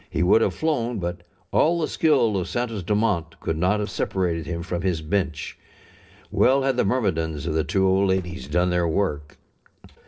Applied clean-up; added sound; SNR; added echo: neural separator model SepFormer DNS4.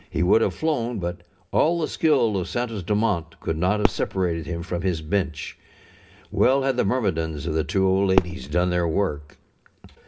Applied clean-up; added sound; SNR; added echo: none; Fireworks; 11 dB; reverberation time 0.3 s.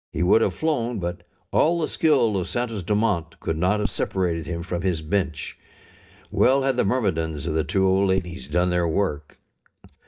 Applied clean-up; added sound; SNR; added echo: neural mask model DeepFilterNet 3.